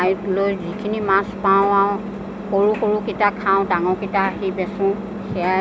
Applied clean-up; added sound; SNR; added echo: none; Engine; 9 dB; none.